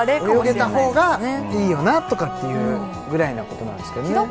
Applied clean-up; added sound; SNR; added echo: none; Growling; 14 dB; none.